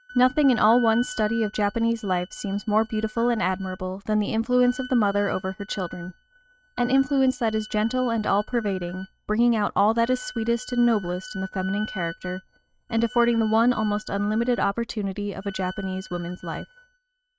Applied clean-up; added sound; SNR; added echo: neural mask model RNNoise.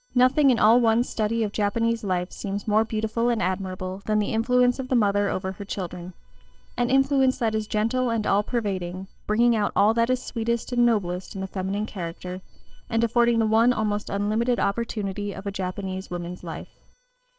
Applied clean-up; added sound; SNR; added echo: neural separator model SepFormer DNS4.